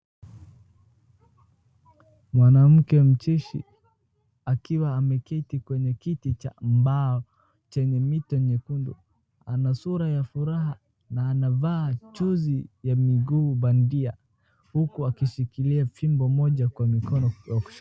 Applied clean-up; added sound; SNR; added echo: none; none; none; none.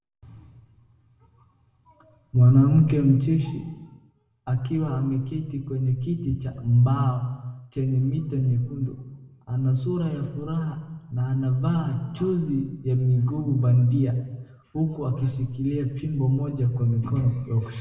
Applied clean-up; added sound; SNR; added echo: none; none; none; reverberation time 1.0 s.